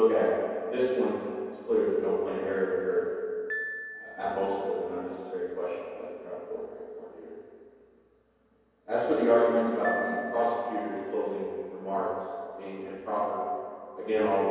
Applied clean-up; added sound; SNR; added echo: none; Piano; 17 dB; reverberation time 2.2 s.